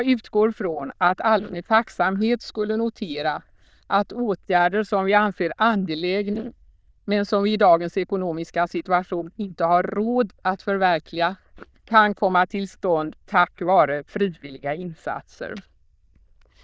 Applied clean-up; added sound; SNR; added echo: neural diffusion model UNIVERSE++.